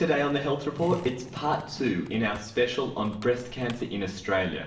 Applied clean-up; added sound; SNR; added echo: none; Skateboard; 16 dB; reverberation time 0.9 s.